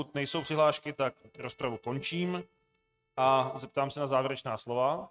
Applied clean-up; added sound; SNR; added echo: neural mask model RNNoise.